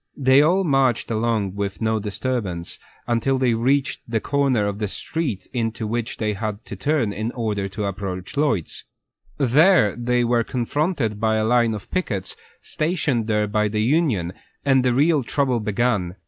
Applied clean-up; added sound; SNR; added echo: neural mask model Resemble Enhance denoiser.